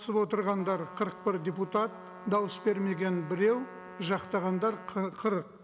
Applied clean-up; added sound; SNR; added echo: none; Trumpet; 17 dB; none.